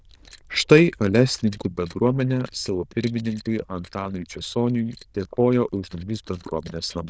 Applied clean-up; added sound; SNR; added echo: neural diffusion model UNIVERSE++.